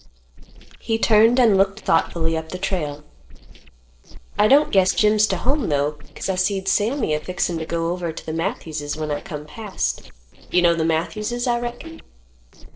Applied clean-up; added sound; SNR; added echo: neural separator model SepFormer DNS4.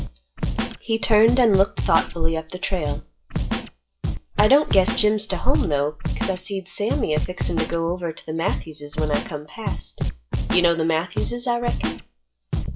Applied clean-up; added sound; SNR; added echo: classical method WPE with log-MMSE.